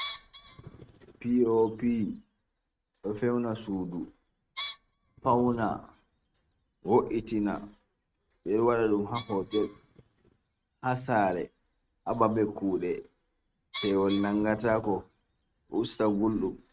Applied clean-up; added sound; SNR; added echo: neural mask model RNNoise.